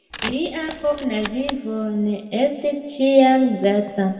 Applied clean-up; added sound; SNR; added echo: none; Camera; 11 dB; reverberation time 2.0 s.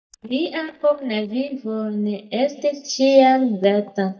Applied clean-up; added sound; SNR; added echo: neural mask model DeepFilterNet 3.